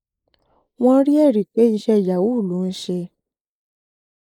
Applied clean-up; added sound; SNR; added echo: neural mask model Resemble Enhance denoiser.